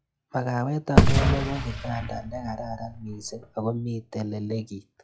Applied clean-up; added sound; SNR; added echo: classical method log-MMSE.